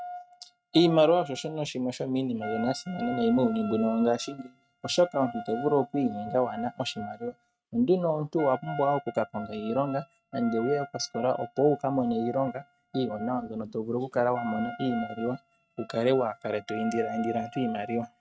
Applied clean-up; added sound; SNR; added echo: neural mask model RNNoise.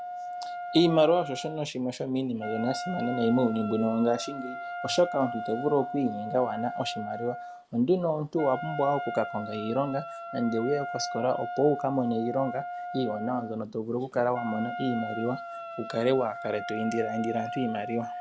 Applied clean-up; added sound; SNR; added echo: none; Wind instrument, woodwind instrument; 8 dB; none.